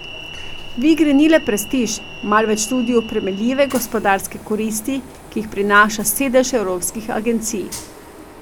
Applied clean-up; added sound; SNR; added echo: none; Train; 17 dB; none.